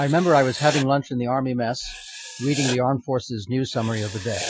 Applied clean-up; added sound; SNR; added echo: classical method Wiener filter.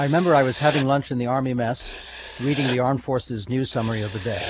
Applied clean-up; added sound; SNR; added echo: none; Writing; 12 dB; none.